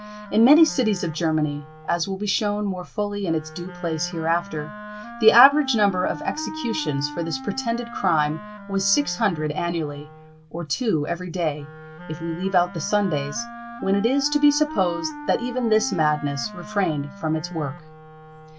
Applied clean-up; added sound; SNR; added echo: none; Wind instrument, woodwind instrument; 14 dB; none.